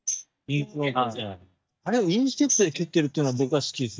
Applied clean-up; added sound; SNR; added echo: neural mask model DeepFilterNet 3.